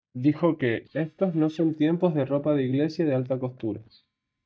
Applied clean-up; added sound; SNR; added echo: neural mask model DeepFilterNet 3.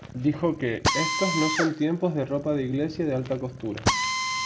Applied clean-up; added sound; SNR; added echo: none; Drill; 3 dB; none.